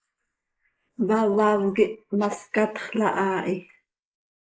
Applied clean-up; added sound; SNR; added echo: neural mask model Resemble Enhance denoiser.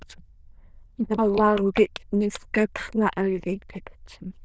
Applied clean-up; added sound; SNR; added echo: neural diffusion model UNIVERSE++.